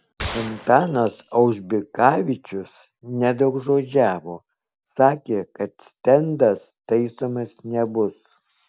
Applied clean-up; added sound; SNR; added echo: none; Gunshot, gunfire; 14 dB; none.